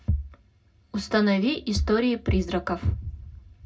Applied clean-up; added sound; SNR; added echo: none; none; none; reverberation time 0.2 s.